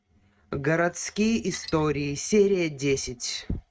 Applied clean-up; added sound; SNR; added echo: neural mask model RNNoise.